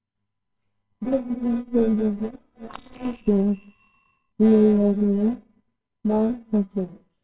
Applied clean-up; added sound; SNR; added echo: neural separator model SepFormer WHAMR!.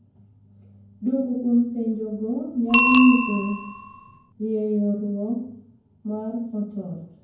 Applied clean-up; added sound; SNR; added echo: none; Bicycle bell; 6 dB; reverberation time 0.9 s.